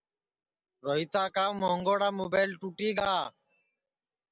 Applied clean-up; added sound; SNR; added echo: none; none; none; none.